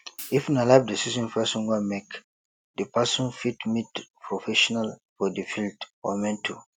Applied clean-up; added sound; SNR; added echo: none; Hi-hat; 18 dB; none.